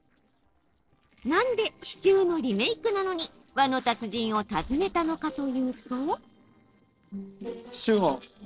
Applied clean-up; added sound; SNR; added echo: neural separator model SepFormer DNS4.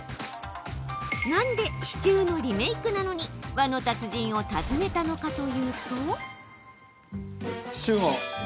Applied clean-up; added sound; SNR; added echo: none; Gunshot, gunfire; 11 dB; none.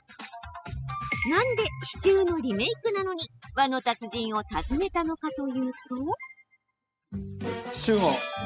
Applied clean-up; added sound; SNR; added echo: classical method spectral subtraction.